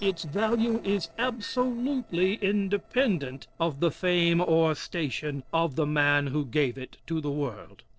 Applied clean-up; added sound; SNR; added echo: neural separator model SepFormer DNS4.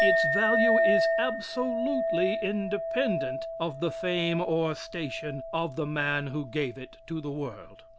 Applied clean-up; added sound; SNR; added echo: none; Chink, clink; -1 dB; none.